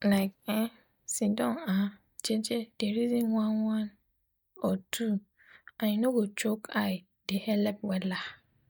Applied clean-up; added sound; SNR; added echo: neural mask model DeepFilterNet 3.